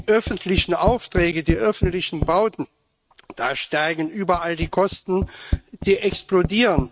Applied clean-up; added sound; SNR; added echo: neural mask model RNNoise.